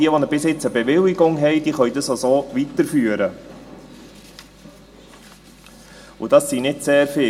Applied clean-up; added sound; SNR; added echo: none; none; none; reverberation time 0.7 s.